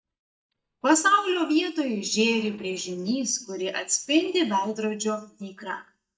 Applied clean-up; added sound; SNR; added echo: neural mask model DeepFilterNet 3.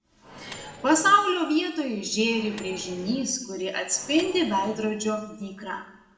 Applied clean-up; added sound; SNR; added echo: none; Microwave oven; 17 dB; reverberation time 0.8 s.